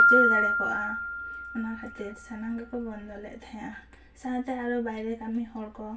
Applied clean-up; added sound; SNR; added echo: none; Piano; -4 dB; reverberation time 0.2 s.